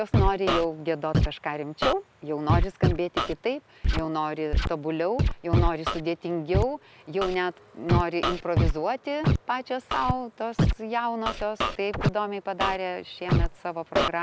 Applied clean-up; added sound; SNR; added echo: none; Scratching (performance technique); -1 dB; none.